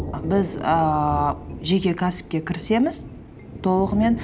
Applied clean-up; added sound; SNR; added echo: none; Thunder; 11 dB; none.